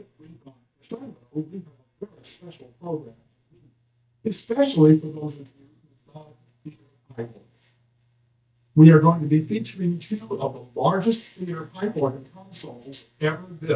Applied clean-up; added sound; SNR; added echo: neural mask model DeepFilterNet 3.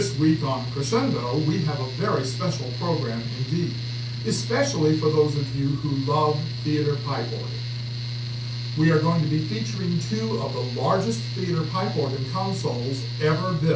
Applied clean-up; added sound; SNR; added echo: none; Mechanical fan; 4 dB; reverberation time 0.3 s.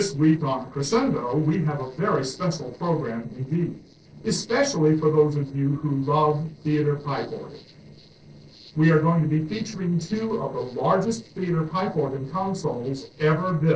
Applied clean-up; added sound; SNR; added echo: neural separator model SepFormer DNS4.